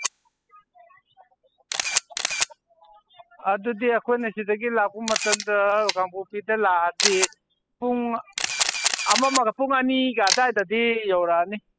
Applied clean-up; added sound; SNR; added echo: classical method spectral subtraction.